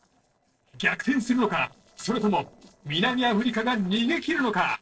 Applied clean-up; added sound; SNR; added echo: neural separator model SepFormer DNS4.